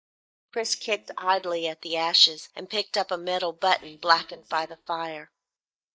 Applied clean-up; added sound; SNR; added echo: neural mask model DeepFilterNet 3.